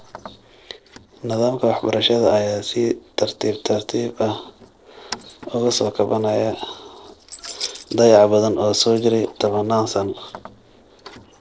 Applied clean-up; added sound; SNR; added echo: neural separator model SepFormer DNS4.